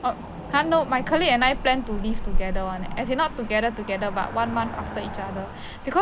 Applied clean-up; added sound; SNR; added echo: none; Cricket / Motor vehicle (road); 4 dB; none.